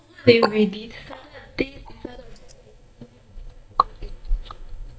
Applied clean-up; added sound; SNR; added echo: neural mask model DeepFilterNet 3.